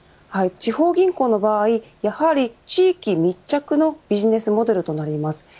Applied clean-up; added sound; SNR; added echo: none; none; none; none.